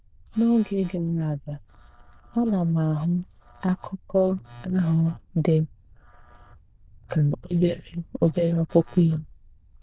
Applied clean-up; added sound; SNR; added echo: neural diffusion model UNIVERSE++.